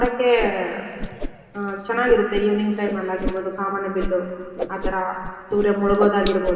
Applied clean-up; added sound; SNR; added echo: none; Whoosh, swoosh, swish; 8 dB; reverberation time 2.3 s.